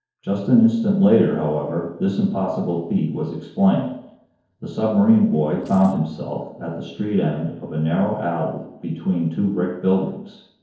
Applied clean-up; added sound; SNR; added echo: neural separator model SepFormer DNS4.